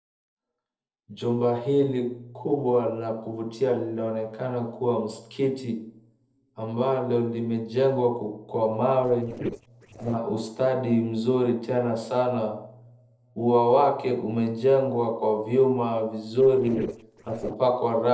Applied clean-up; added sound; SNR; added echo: neural separator model SepFormer DNS4.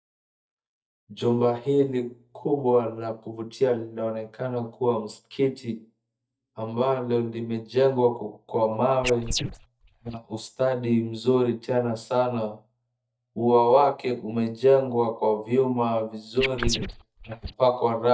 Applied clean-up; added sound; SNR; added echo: neural mask model DeepFilterNet 3.